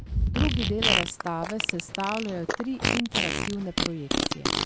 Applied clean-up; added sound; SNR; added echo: none; Fart; -4 dB; none.